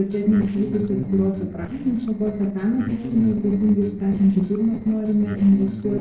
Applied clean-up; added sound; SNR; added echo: neural separator model SepFormer DNS4.